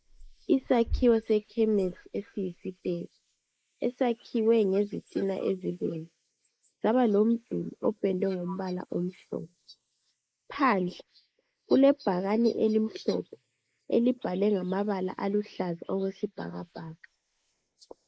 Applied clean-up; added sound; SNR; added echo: neural mask model Resemble Enhance denoiser.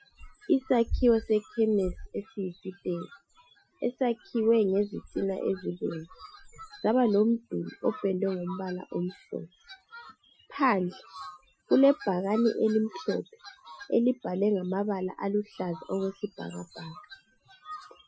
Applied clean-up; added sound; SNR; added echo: classical method Wiener filter.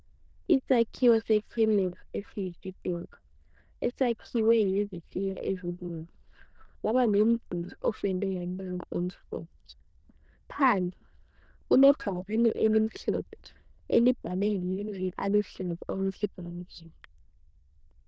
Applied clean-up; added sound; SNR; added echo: neural diffusion model UNIVERSE++.